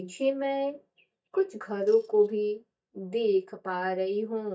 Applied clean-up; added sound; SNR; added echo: neural mask model DeepFilterNet 3.